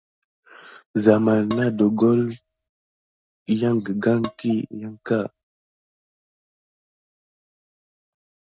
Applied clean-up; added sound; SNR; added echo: neural mask model RNNoise.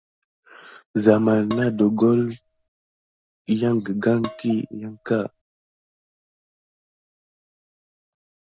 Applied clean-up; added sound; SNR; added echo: none; Dishes, pots, and pans; 15 dB; none.